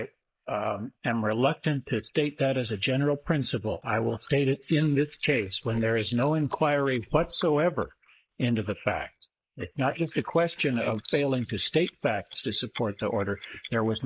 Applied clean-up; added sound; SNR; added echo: neural mask model Resemble Enhance denoiser.